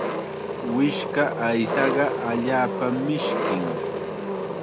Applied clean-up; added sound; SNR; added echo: none; Engine; 2 dB; none.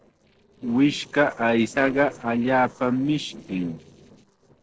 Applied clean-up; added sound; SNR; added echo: neural separator model SepFormer DNS4.